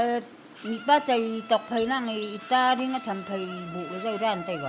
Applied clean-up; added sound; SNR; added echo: none; Insect; 15 dB; none.